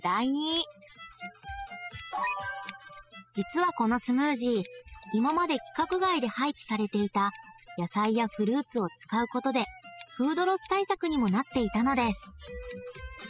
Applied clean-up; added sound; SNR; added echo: classical method spectral subtraction.